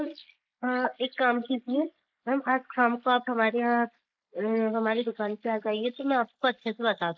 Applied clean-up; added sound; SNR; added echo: neural mask model Resemble Enhance denoiser.